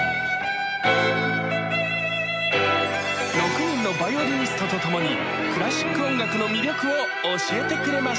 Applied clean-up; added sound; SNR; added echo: none; none; none; none.